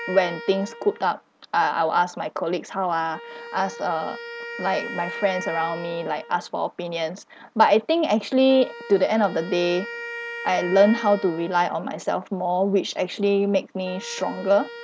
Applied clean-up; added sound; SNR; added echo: none; Wind instrument, woodwind instrument; 14 dB; none.